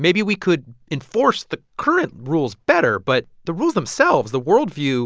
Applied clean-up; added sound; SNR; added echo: none; none; none; none.